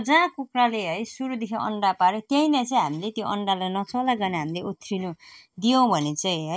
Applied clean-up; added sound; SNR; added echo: none; none; none; none.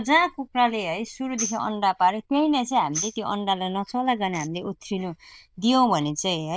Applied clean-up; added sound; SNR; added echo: neural diffusion model UNIVERSE++.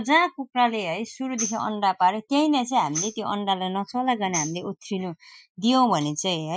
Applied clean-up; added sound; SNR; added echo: classical method Wiener filter.